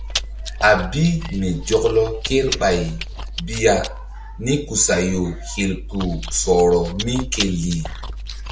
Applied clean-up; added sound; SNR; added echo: none; Chewing, mastication; 8 dB; none.